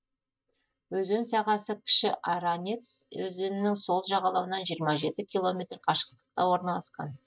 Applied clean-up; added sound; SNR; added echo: neural mask model DeepFilterNet 3.